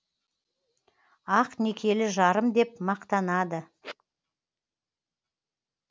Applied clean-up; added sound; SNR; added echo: none; none; none; none.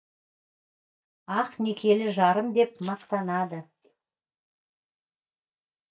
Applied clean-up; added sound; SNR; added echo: neural mask model DeepFilterNet 3.